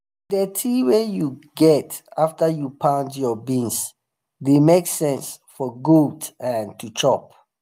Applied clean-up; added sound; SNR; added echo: none; none; none; none.